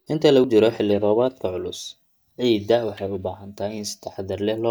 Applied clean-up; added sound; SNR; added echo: neural mask model DeepFilterNet 3.